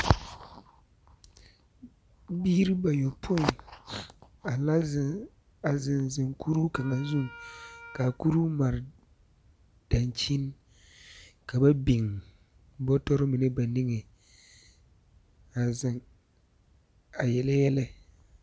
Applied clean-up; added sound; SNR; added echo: none; Wind instrument, woodwind instrument; 18 dB; none.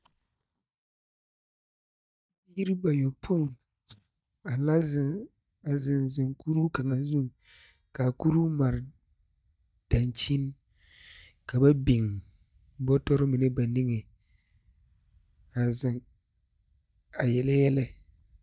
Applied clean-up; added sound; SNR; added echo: neural mask model DeepFilterNet 3.